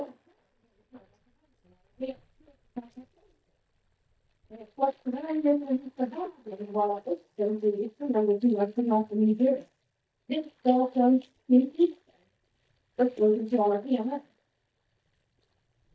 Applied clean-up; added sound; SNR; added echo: neural mask model DeepFilterNet 3.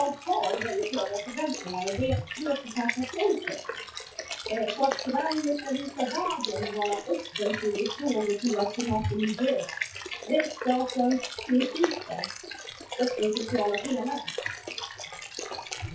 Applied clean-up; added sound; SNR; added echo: classical method WPE with log-MMSE.